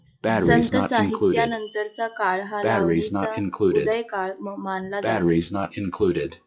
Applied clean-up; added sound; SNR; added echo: classical method log-MMSE.